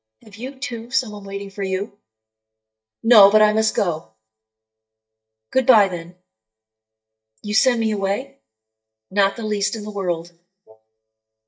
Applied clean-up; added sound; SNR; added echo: neural mask model DeepFilterNet 3.